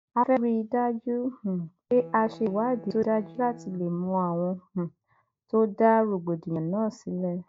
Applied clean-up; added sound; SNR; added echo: neural mask model DeepFilterNet 3.